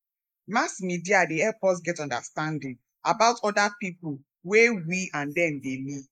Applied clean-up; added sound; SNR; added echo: neural mask model Resemble Enhance denoiser.